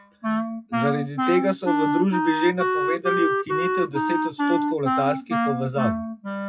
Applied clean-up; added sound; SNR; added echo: classical method WPE with log-MMSE.